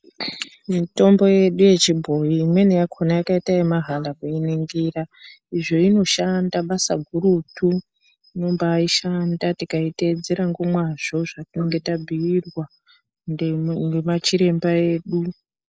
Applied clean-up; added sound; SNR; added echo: neural mask model Resemble Enhance denoiser.